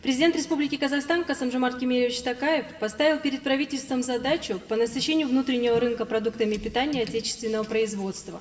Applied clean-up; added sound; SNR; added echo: none; none; none; reverberation time 2.8 s.